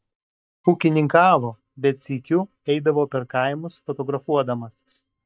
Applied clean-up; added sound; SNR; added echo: neural mask model DeepFilterNet 3.